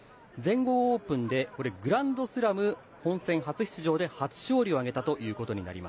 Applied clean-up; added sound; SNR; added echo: none; none; none; none.